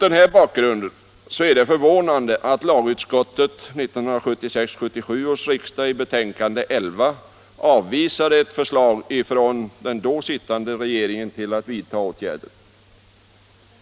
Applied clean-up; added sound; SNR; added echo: none; none; none; none.